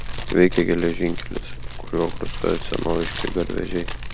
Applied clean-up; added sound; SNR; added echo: none; Fire; 3 dB; none.